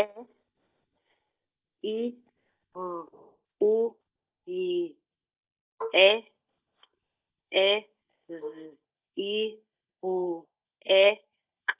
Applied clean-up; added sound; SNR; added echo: neural mask model DeepFilterNet 3.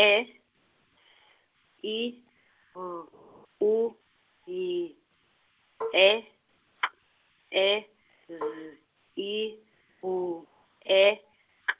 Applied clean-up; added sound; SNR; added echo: none; Marimba, xylophone; 10 dB; none.